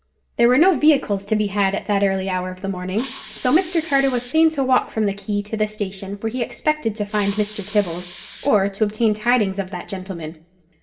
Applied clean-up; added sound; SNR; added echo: none; Hiss; 18 dB; reverberation time 0.5 s.